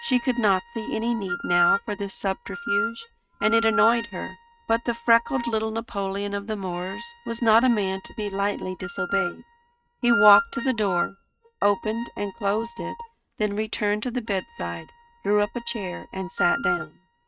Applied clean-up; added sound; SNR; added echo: neural mask model RNNoise.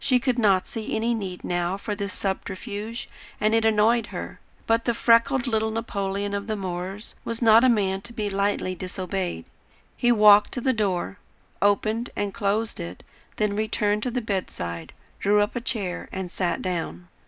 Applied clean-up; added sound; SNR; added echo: none; none; none; none.